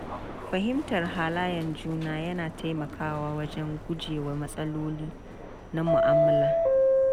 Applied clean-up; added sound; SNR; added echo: none; Subway, metro, underground; -3 dB; none.